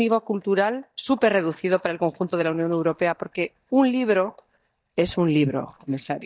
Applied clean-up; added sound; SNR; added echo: neural mask model DeepFilterNet 3.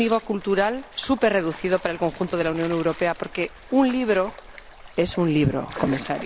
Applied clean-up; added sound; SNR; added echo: none; Stream; 17 dB; none.